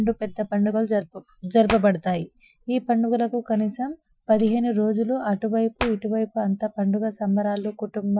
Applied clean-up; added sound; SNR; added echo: classical method Wiener filter.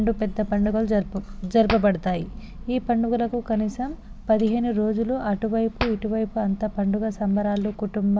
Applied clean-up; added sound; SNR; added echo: none; Hands; 16 dB; none.